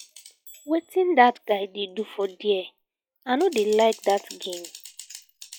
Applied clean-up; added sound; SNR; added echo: classical method log-MMSE.